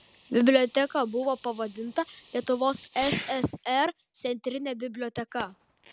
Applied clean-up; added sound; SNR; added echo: none; Fireworks; 15 dB; none.